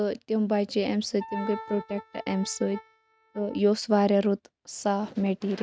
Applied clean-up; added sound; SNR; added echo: neural mask model RNNoise.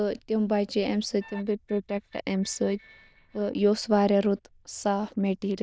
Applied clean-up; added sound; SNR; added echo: neural diffusion model UNIVERSE++.